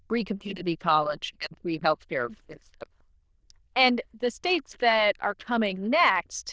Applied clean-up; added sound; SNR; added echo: neural diffusion model UNIVERSE++.